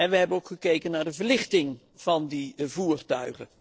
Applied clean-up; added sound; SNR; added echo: neural separator model SepFormer DNS4.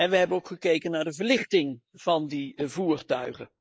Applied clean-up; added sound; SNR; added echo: neural mask model Resemble Enhance denoiser.